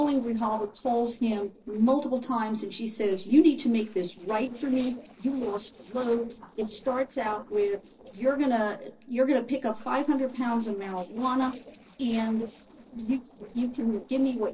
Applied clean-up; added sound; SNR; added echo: neural separator model SepFormer DNS4.